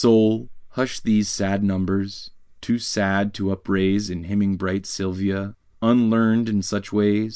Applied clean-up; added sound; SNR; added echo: neural mask model Resemble Enhance denoiser.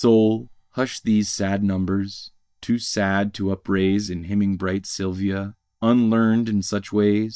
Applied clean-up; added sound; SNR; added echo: neural mask model DeepFilterNet 3.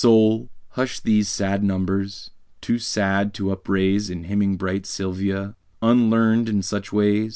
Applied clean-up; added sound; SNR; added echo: none; none; none; none.